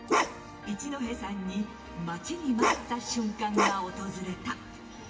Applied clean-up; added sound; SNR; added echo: none; Bark; -3 dB; reverberation time 0.9 s.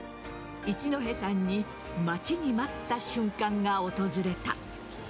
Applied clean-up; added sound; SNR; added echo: none; none; none; none.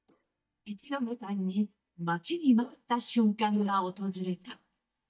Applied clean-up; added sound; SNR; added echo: neural mask model DeepFilterNet 3.